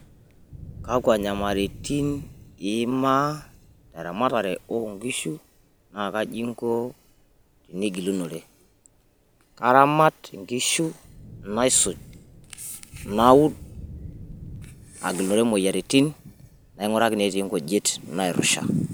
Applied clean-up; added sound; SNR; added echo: none; Thunder / Rain; 20 dB; none.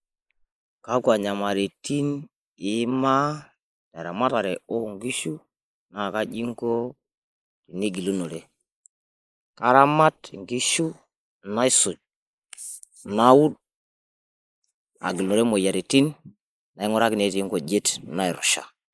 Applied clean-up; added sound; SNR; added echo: neural mask model Resemble Enhance denoiser.